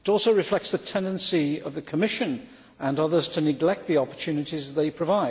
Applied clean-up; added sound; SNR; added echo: none; none; none; none.